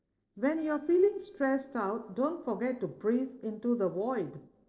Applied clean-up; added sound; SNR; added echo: neural separator model SepFormer DNS4.